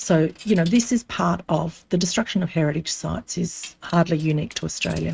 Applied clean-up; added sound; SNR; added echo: neural mask model RNNoise.